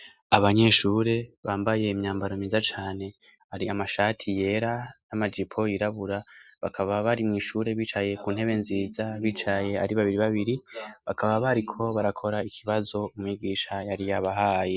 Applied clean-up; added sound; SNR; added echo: none; none; none; none.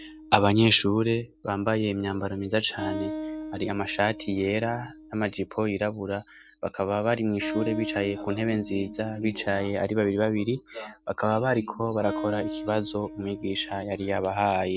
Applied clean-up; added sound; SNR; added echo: none; Acoustic guitar; 12 dB; none.